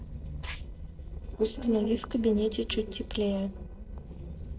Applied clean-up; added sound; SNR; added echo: neural separator model SepFormer DNS4.